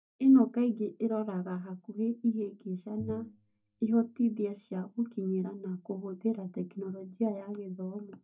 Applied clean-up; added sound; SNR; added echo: neural mask model DeepFilterNet 3.